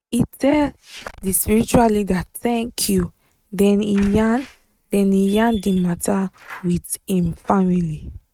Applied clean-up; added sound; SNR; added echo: neural mask model RNNoise.